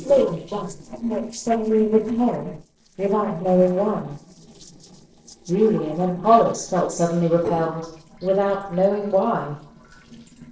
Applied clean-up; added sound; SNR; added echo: neural separator model SepFormer DNS4.